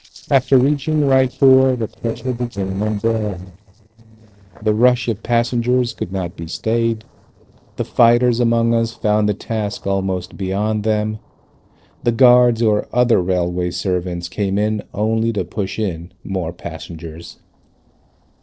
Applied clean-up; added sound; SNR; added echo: neural separator model SepFormer DNS4.